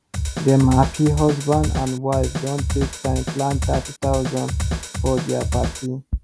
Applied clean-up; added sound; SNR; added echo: none; Drum kit; 3 dB; none.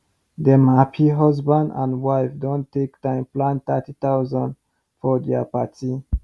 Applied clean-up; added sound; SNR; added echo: none; none; none; none.